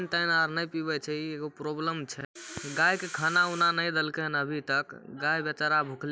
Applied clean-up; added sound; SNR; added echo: none; none; none; none.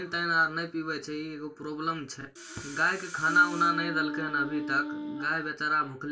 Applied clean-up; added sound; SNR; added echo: none; Wind instrument, woodwind instrument; 7 dB; reverberation time 0.2 s.